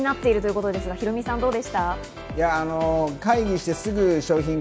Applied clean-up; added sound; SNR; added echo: none; none; none; none.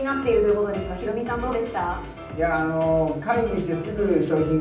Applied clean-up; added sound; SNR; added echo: none; none; none; reverberation time 0.6 s.